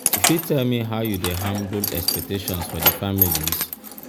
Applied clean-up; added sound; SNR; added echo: none; Keys jangling; 0 dB; none.